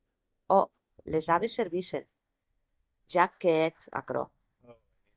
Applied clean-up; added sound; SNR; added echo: neural mask model DeepFilterNet 3.